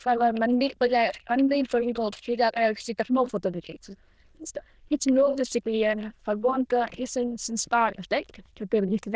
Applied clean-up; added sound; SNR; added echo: neural diffusion model UNIVERSE++.